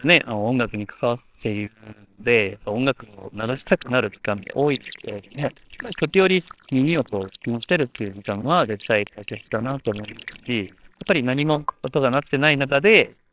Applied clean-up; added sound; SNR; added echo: neural separator model SepFormer WHAMR!.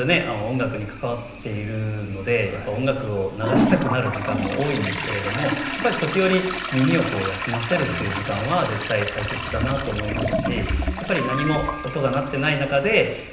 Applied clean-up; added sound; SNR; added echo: none; Toilet flush; 5 dB; reverberation time 0.9 s.